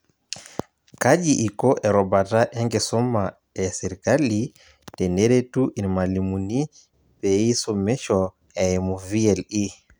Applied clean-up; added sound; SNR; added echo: none; none; none; none.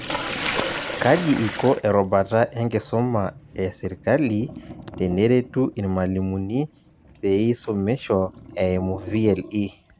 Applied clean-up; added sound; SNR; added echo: none; Sink (filling or washing); 12 dB; none.